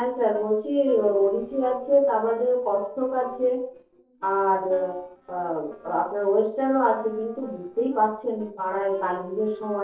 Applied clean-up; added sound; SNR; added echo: neural separator model SepFormer DNS4.